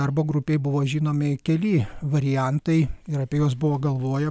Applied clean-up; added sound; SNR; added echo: none; none; none; none.